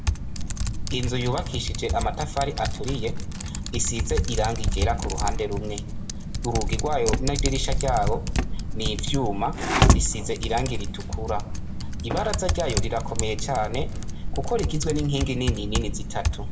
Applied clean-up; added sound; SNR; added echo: none; Typing; -3 dB; reverberation time 0.5 s.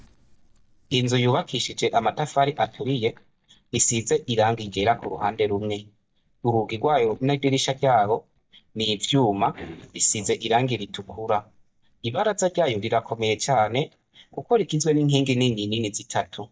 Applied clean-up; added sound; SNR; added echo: neural mask model DeepFilterNet 3.